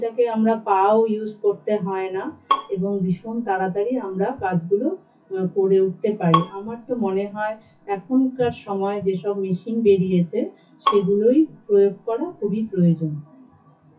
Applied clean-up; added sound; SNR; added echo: classical method WPE with log-MMSE.